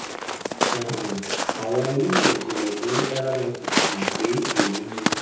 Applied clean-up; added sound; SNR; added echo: none; Walk, footsteps; -1 dB; reverberation time 0.8 s.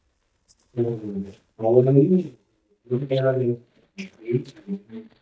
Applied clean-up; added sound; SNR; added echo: neural mask model DeepFilterNet 3.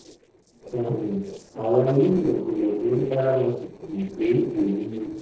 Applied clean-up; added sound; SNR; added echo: neural separator model SepFormer DNS4.